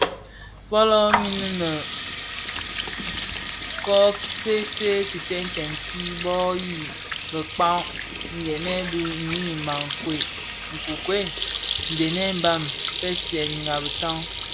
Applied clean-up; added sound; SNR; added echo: none; Sink (filling or washing) / Hands; 0 dB; none.